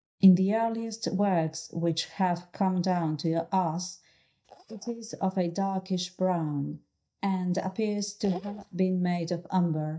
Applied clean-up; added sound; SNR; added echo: neural mask model DeepFilterNet 3.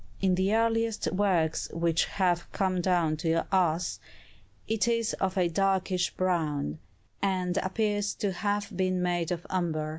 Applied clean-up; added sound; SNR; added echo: none; none; none; none.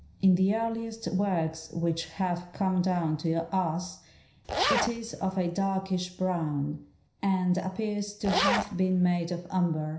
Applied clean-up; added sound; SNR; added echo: none; Zipper (clothing); 2 dB; reverberation time 0.5 s.